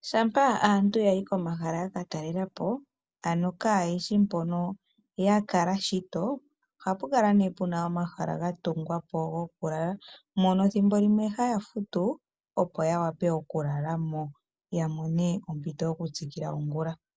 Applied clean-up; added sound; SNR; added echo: none; none; none; none.